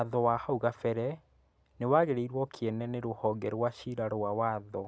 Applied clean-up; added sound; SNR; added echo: none; none; none; none.